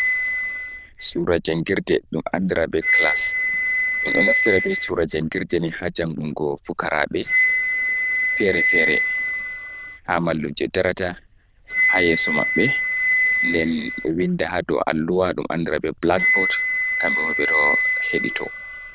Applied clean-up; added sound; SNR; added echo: neural diffusion model UNIVERSE++.